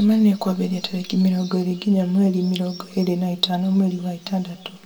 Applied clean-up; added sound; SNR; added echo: none; none; none; reverberation time 0.8 s.